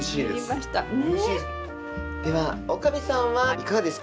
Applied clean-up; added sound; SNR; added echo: none; none; none; none.